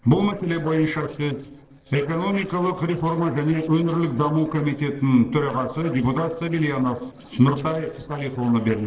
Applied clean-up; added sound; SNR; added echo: neural separator model SepFormer DNS4.